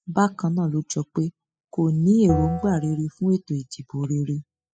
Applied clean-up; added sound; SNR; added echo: classical method spectral subtraction.